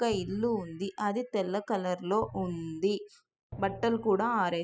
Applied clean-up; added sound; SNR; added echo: classical method spectral subtraction.